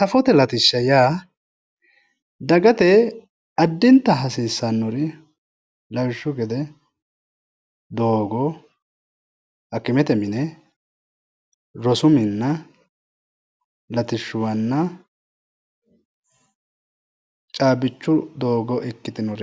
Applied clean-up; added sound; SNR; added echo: none; none; none; none.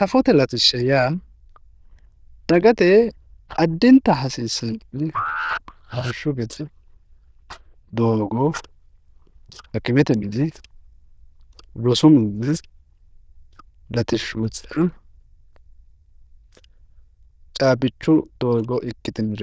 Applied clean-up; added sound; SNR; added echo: neural diffusion model UNIVERSE++.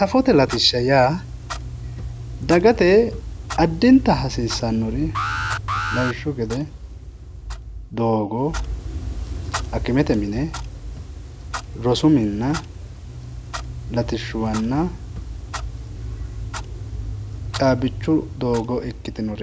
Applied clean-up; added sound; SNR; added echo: none; Alarm + Clock; 8 dB; none.